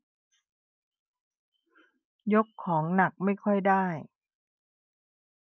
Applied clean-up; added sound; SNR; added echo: none; none; none; none.